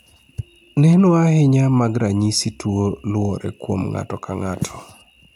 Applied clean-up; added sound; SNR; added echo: none; none; none; none.